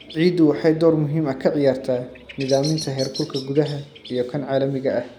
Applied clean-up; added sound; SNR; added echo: none; Bird vocalization, bird call, bird song; 18 dB; none.